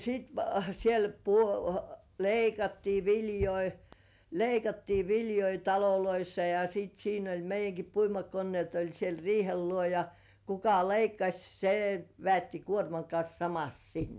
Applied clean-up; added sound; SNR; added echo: none; none; none; none.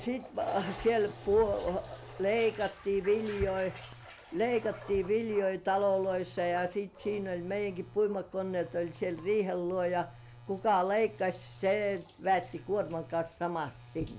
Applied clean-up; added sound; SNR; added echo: none; Telephone + Toilet flush; 17 dB; none.